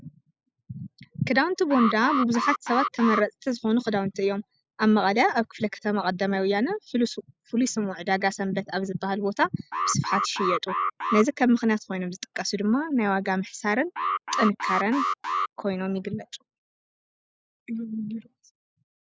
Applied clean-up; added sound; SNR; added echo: neural mask model Resemble Enhance denoiser.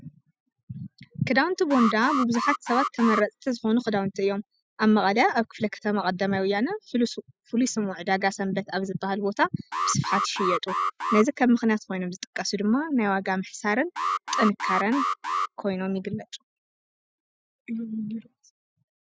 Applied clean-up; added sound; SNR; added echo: classical method spectral subtraction.